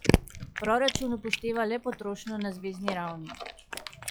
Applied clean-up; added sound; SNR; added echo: classical method log-MMSE.